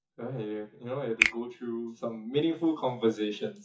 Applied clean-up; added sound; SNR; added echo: classical method WPE with log-MMSE.